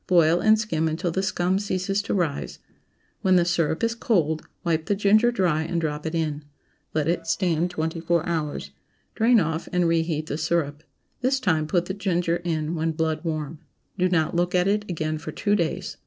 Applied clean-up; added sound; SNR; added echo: neural separator model SepFormer DNS4.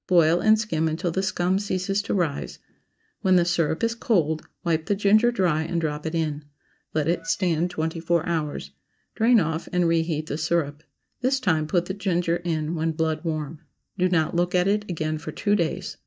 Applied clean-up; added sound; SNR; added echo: neural mask model DeepFilterNet 3.